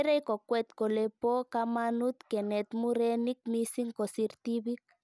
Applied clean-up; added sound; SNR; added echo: none; none; none; none.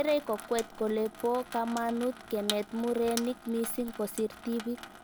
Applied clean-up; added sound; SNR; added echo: none; Sink (filling or washing) / Water tap, faucet; 12 dB; none.